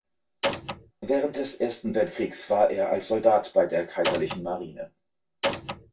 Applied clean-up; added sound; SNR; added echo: none; Door; 3 dB; reverberation time 0.1 s.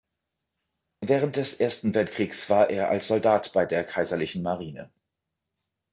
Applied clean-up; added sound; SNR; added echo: none; none; none; none.